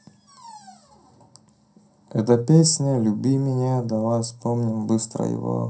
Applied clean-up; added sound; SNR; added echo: none; none; none; reverberation time 0.3 s.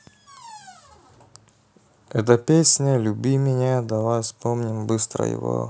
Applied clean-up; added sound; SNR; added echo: none; none; none; none.